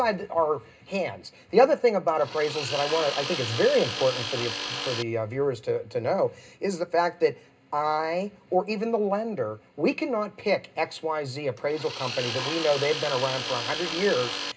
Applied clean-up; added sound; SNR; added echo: none; Tools; 6 dB; reverberation time 0.2 s.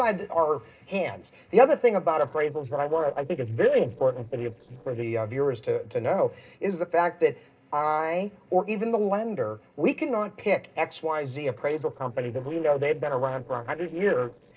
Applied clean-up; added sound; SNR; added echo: neural separator model SepFormer DNS4.